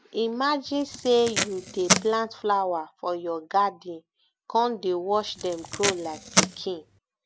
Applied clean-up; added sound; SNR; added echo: none; Packing tape, duct tape; 2 dB; none.